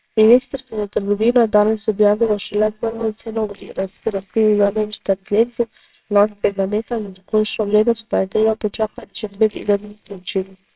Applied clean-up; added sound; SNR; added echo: neural separator model SepFormer WHAMR!.